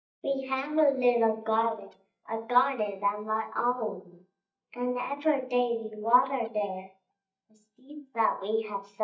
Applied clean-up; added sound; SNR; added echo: neural mask model DeepFilterNet 3.